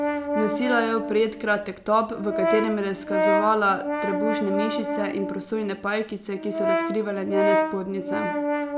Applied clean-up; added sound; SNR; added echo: none; Brass instrument; 1 dB; none.